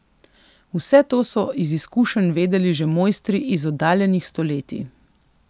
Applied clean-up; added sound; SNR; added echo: none; none; none; none.